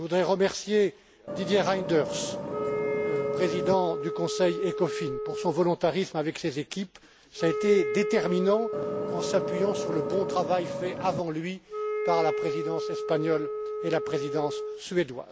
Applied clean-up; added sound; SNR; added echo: none; Vehicle + Wind instrument, woodwind instrument; 3 dB; none.